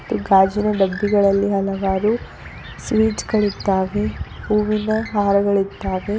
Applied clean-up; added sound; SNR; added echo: none; Bird; 18 dB; none.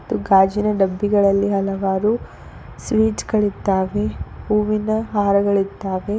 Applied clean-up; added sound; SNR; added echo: none; none; none; none.